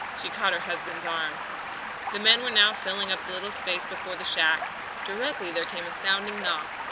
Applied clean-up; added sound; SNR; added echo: none; Stream; 7 dB; none.